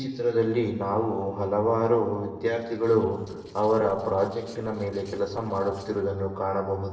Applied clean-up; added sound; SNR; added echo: neural separator model SepFormer DNS4.